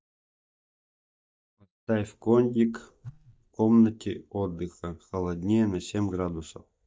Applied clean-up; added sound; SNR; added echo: neural mask model DeepFilterNet 3.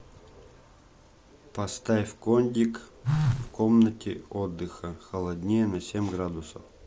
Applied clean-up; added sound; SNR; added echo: none; Telephone; 2 dB; none.